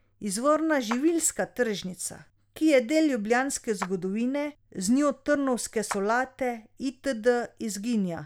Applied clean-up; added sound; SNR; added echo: none; Clapping; 17 dB; none.